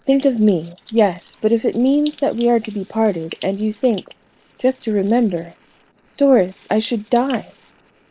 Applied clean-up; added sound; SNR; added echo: neural mask model Resemble Enhance denoiser.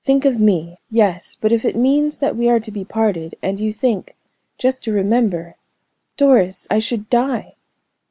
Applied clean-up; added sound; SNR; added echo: none; none; none; none.